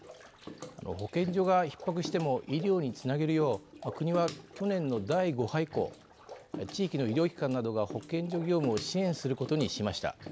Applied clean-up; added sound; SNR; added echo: none; Bathtub (filling or washing) / Water / Splash, splatter; 15 dB; none.